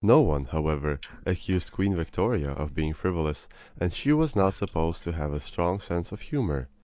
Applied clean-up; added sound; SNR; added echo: neural mask model Resemble Enhance denoiser.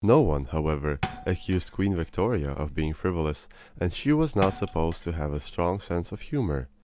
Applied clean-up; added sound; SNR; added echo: none; Thump, thud; 16 dB; none.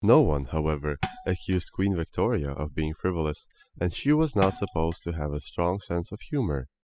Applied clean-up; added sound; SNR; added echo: classical method spectral subtraction.